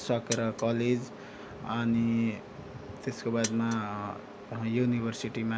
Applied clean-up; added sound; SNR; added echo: none; Mechanisms; 11 dB; none.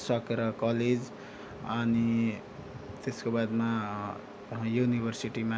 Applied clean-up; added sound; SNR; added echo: none; none; none; none.